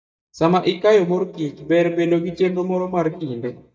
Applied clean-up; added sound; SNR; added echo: neural mask model DeepFilterNet 3.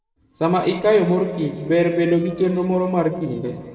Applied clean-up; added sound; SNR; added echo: neural separator model SepFormer DNS4.